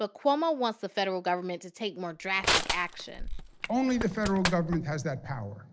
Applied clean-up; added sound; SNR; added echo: none; Crushing; 4 dB; none.